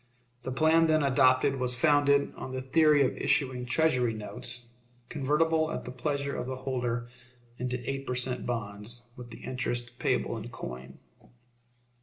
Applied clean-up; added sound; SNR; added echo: none; none; none; reverberation time 0.5 s.